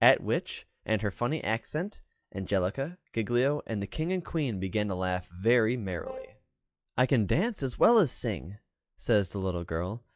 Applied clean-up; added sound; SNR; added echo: classical method log-MMSE.